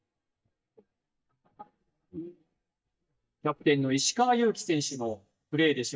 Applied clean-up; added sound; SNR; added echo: neural mask model DeepFilterNet 3.